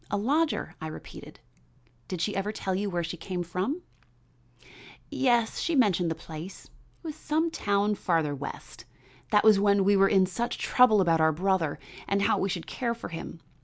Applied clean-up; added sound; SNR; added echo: none; none; none; none.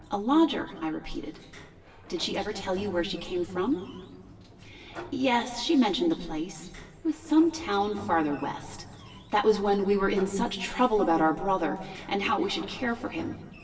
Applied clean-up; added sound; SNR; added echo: none; Sliding door; 20 dB; reverberation time 1.7 s.